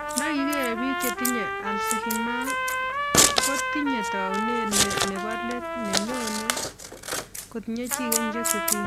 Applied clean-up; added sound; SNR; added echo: none; Trumpet + Scissors; -5 dB; none.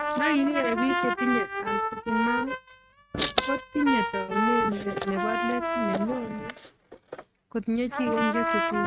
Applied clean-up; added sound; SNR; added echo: neural mask model RNNoise.